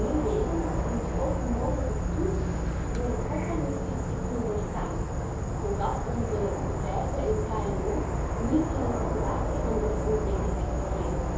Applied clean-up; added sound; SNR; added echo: none; Insect / Frog; -4 dB; reverberation time 0.8 s.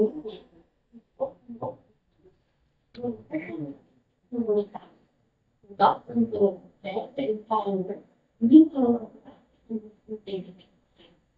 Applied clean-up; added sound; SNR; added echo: neural mask model DeepFilterNet 3.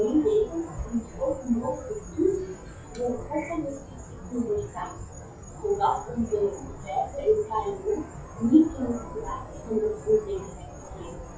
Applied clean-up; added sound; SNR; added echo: classical method WPE with log-MMSE.